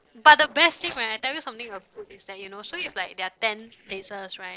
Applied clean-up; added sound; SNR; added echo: neural separator model SepFormer DNS4.